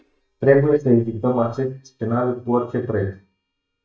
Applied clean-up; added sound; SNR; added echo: neural mask model DeepFilterNet 3.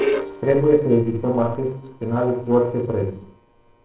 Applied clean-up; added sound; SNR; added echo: neural separator model SepFormer DNS4.